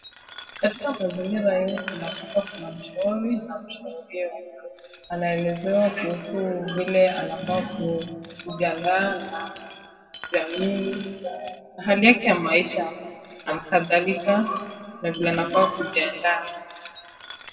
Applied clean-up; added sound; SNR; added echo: none; Glass; 18 dB; reverberation time 1.5 s.